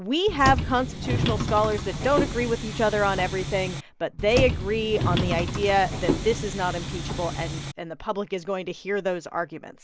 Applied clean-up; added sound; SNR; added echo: none; Subway, metro, underground; 2 dB; none.